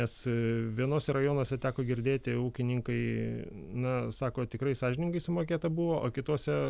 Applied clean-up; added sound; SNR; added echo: none; none; none; none.